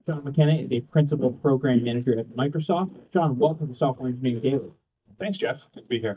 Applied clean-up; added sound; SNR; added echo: neural mask model DeepFilterNet 3.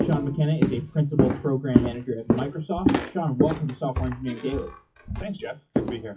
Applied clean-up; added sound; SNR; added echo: classical method WPE with log-MMSE.